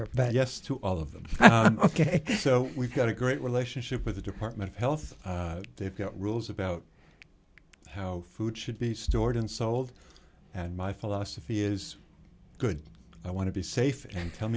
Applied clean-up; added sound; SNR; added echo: none; none; none; none.